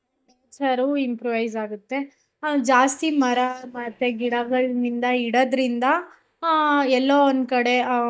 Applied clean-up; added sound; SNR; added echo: neural mask model DeepFilterNet 3.